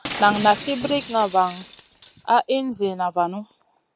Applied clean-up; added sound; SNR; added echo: none; Shatter; 12 dB; none.